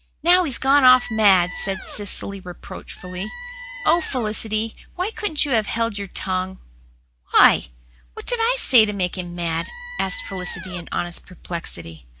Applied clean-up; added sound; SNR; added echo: none; Squeak; 12 dB; none.